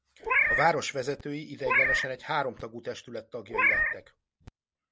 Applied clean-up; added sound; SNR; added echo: none; Meow; -4 dB; none.